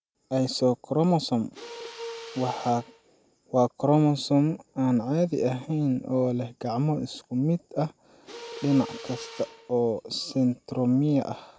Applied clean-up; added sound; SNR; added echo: none; Mechanisms; 17 dB; none.